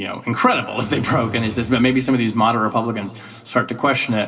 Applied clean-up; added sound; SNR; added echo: none; Engine; 16 dB; reverberation time 1.9 s.